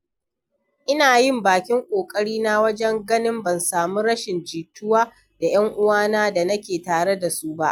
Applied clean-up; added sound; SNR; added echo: none; none; none; none.